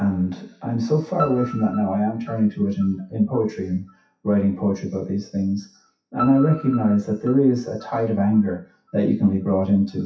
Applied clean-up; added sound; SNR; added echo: classical method WPE with log-MMSE.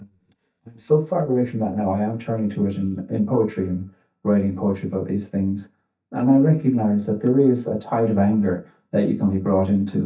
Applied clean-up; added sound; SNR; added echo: neural mask model DeepFilterNet 3.